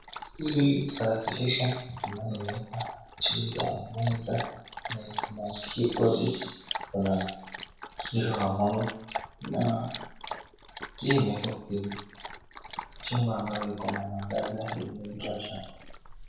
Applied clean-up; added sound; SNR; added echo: none; Dog; 9 dB; reverberation time 0.7 s.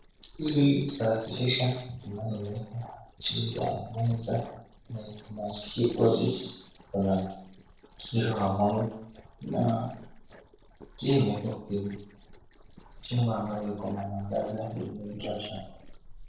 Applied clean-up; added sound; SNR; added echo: neural separator model SepFormer DNS4.